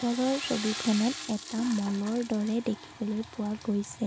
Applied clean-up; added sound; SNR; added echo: none; Toilet flush / Water; 11 dB; none.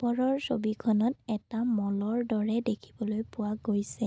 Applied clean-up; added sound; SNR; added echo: none; none; none; none.